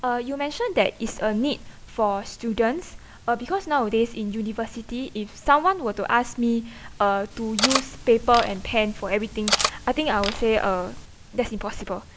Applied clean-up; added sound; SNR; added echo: none; Cutlery, silverware; 5 dB; none.